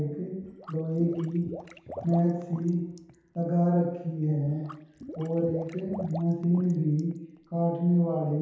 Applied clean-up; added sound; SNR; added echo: none; Liquid; 17 dB; reverberation time 0.9 s.